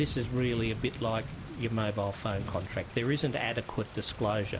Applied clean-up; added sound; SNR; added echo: none; Thunder / Rain; 10 dB; none.